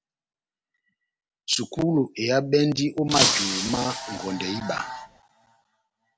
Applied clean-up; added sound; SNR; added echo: none; Shatter; 1 dB; none.